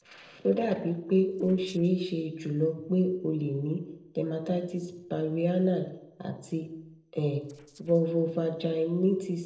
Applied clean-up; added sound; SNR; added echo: neural separator model SepFormer DNS4.